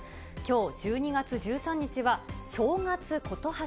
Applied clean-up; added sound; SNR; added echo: none; none; none; none.